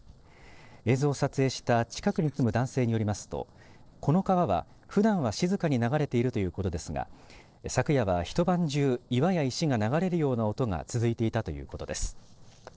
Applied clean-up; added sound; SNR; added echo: neural separator model SepFormer DNS4.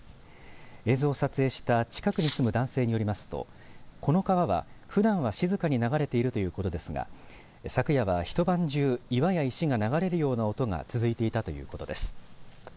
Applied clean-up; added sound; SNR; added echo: none; Cutlery, silverware; 2 dB; none.